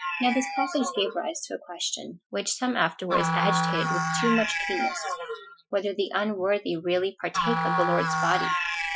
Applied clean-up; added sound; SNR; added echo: classical method Wiener filter.